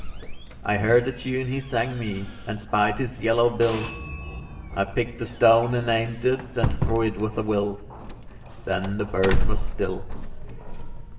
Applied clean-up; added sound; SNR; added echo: none; Doorbell; 3 dB; reverberation time 0.8 s.